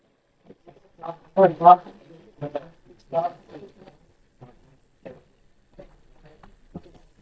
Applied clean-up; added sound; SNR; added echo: neural mask model DeepFilterNet 3.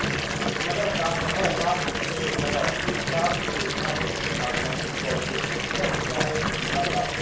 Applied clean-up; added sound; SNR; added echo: none; Fill (with liquid) / Bathtub (filling or washing) / Water tap, faucet; -4 dB; reverberation time 0.6 s.